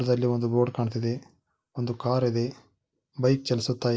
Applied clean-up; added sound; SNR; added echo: neural mask model Resemble Enhance denoiser.